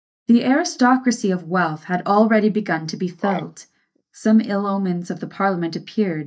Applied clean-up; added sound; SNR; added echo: neural mask model DeepFilterNet 3.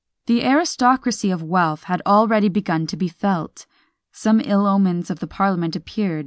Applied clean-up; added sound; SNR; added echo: none; none; none; none.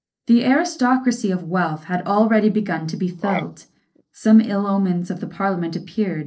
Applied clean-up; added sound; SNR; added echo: neural separator model SepFormer DNS4.